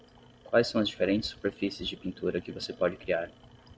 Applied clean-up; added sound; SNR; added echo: none; none; none; none.